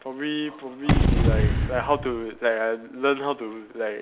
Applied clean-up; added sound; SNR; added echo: none; Gunshot, gunfire / Boom; -3 dB; none.